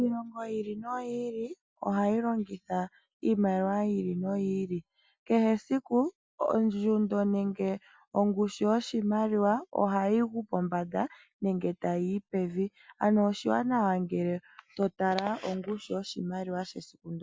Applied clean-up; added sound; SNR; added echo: none; none; none; none.